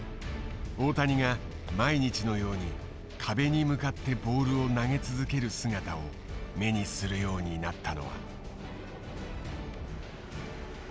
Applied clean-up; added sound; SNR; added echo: none; none; none; none.